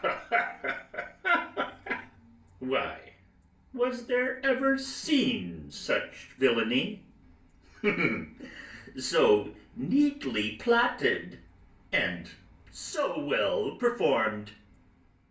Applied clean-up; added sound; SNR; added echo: none; none; none; reverberation time 0.3 s.